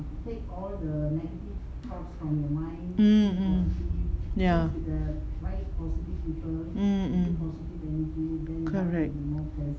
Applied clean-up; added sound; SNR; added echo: none; none; none; none.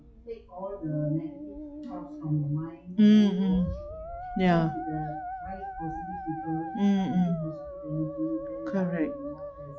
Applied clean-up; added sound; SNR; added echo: classical method log-MMSE.